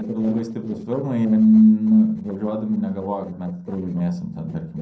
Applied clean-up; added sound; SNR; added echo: neural separator model SepFormer DNS4.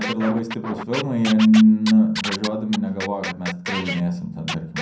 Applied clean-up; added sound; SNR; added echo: none; Scratching (performance technique); 11 dB; reverberation time 0.6 s.